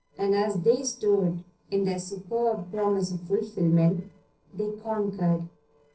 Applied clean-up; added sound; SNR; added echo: neural separator model SepFormer DNS4.